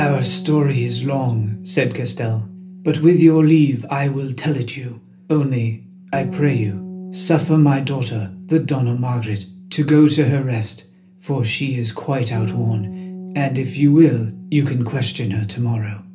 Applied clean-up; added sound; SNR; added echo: none; Bass guitar; 15 dB; reverberation time 0.3 s.